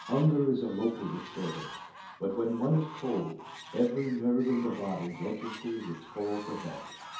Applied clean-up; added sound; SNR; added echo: none; Fowl; 15 dB; reverberation time 0.6 s.